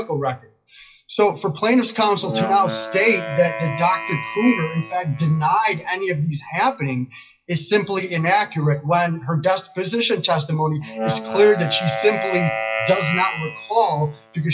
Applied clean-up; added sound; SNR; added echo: classical method WPE with log-MMSE.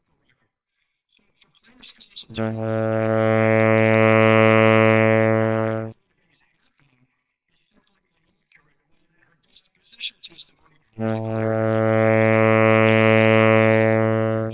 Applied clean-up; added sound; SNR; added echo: neural separator model SepFormer WHAMR!.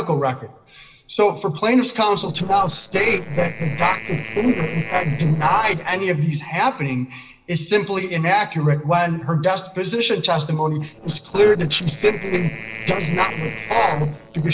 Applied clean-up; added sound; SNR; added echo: neural separator model SepFormer DNS4.